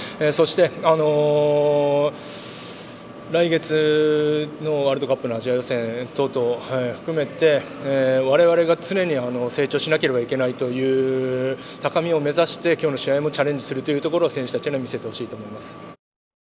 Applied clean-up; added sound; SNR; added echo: none; none; none; none.